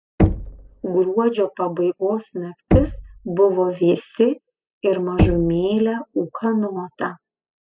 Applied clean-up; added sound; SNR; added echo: classical method spectral subtraction.